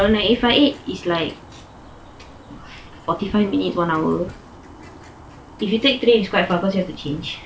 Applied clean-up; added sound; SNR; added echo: none; Bird; 20 dB; none.